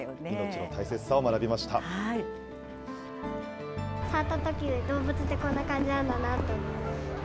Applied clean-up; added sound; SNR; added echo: none; none; none; none.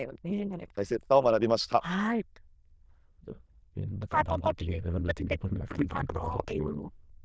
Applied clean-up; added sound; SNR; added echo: neural diffusion model UNIVERSE++.